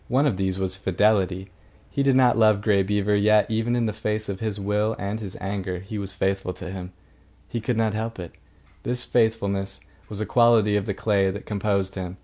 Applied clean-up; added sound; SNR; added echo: none; none; none; none.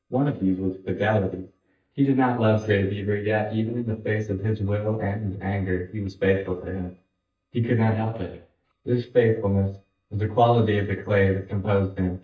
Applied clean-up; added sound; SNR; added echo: neural mask model DeepFilterNet 3.